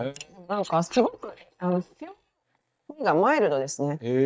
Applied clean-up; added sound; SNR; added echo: neural mask model DeepFilterNet 3.